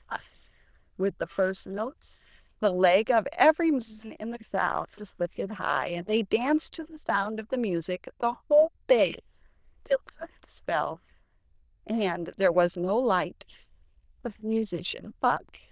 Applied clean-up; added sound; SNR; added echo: neural diffusion model UNIVERSE++.